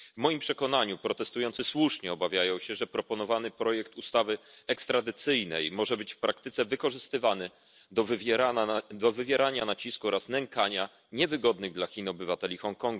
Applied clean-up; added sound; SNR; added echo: none; none; none; none.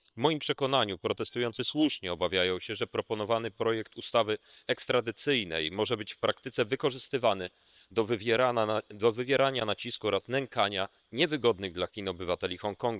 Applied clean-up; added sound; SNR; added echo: neural separator model SepFormer WHAM!.